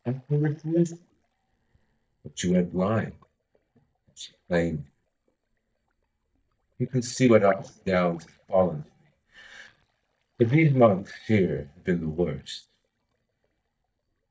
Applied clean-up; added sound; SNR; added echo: neural mask model DeepFilterNet 3.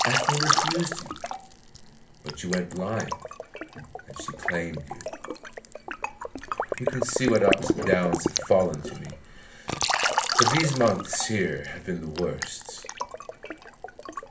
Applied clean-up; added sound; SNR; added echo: none; Liquid; 0 dB; reverberation time 0.3 s.